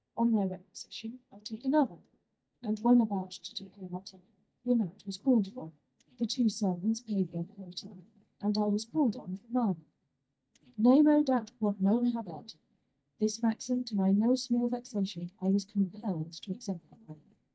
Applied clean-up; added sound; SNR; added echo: neural mask model DeepFilterNet 3.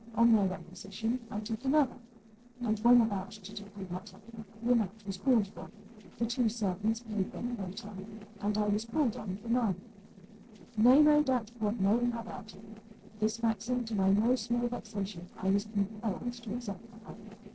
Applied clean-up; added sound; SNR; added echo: neural separator model SepFormer DNS4.